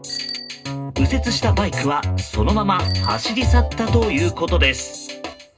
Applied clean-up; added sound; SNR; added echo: none; Bicycle bell; 17 dB; reverberation time 0.2 s.